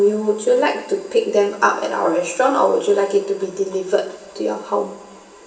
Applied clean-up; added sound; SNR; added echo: none; none; none; reverberation time 0.9 s.